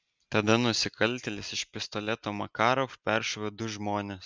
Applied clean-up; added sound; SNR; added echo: none; none; none; none.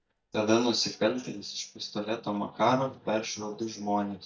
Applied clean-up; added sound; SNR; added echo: neural mask model DeepFilterNet 3.